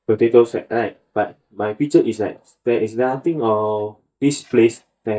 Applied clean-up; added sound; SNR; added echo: neural mask model DeepFilterNet 3.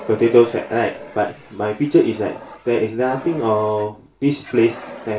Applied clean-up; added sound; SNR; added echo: none; Fire; 18 dB; reverberation time 0.3 s.